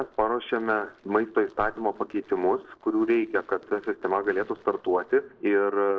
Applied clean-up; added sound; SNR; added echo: neural separator model SepFormer DNS4.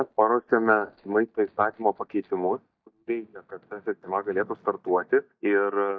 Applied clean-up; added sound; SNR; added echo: neural mask model DeepFilterNet 3.